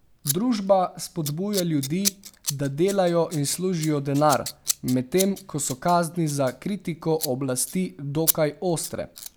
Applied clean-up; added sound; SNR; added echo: none; Scissors; 10 dB; none.